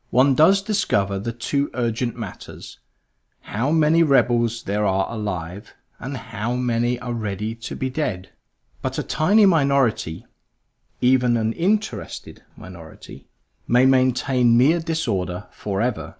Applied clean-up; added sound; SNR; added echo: none; none; none; none.